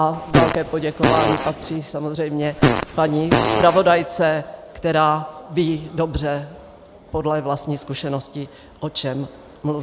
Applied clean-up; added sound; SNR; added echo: none; Fart; -1 dB; none.